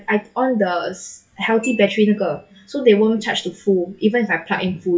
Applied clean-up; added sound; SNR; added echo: classical method WPE with log-MMSE.